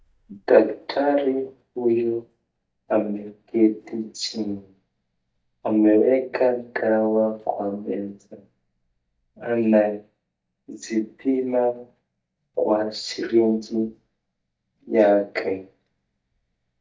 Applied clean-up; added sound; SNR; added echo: neural mask model DeepFilterNet 3.